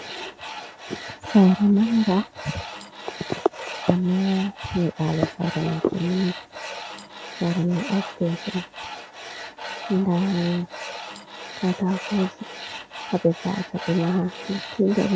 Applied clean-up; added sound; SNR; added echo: none; Tools; 12 dB; none.